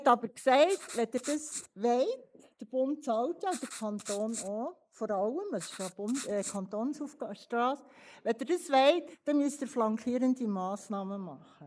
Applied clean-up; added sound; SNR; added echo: neural mask model Resemble Enhance denoiser.